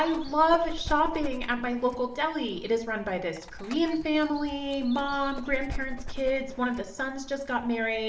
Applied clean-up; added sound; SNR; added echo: none; Dog; 10 dB; reverberation time 0.5 s.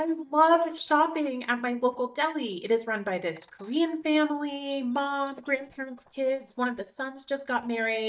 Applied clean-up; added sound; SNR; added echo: neural mask model DeepFilterNet 3.